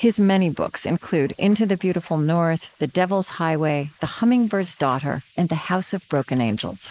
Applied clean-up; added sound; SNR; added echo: neural mask model Resemble Enhance denoiser.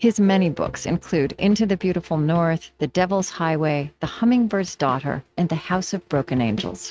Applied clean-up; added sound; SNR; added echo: neural mask model RNNoise.